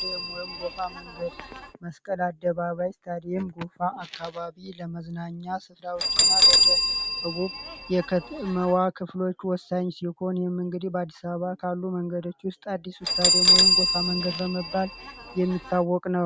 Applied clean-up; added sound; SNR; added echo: none; Bell; -2 dB; none.